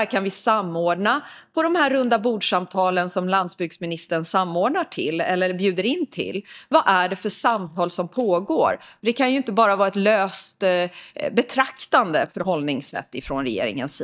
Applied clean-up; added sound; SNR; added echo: neural mask model DeepFilterNet 3.